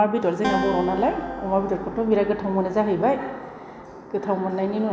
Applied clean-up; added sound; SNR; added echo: none; Acoustic guitar; 10 dB; none.